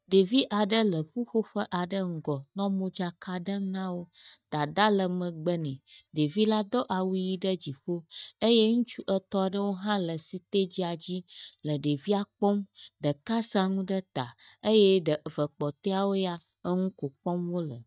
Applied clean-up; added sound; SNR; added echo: neural mask model DeepFilterNet 3.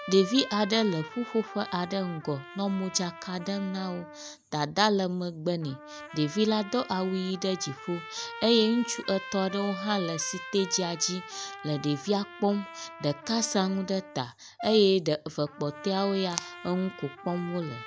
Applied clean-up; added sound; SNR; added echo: none; Trumpet + Brass instrument; 14 dB; none.